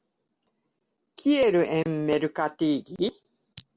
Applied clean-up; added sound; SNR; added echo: none; none; none; none.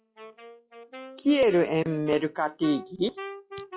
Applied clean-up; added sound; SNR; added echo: classical method log-MMSE.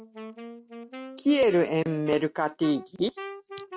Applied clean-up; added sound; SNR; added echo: neural mask model RNNoise.